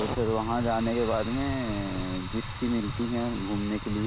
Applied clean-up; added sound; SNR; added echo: none; Fire; 5 dB; none.